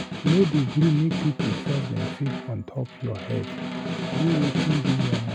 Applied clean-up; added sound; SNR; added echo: none; Snare drum; 3 dB; none.